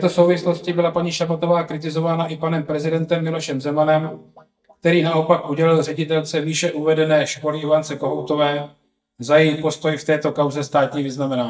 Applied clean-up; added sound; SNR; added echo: neural mask model DeepFilterNet 3.